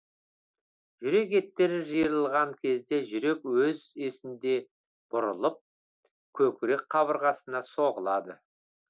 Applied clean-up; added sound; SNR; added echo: none; none; none; none.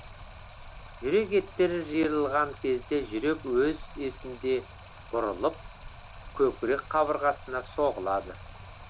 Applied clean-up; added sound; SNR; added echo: none; Stream; 15 dB; none.